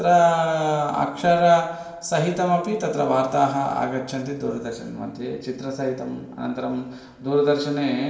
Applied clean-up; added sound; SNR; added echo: none; none; none; reverberation time 0.8 s.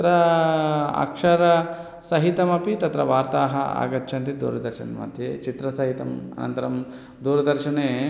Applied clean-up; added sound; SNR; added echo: none; none; none; none.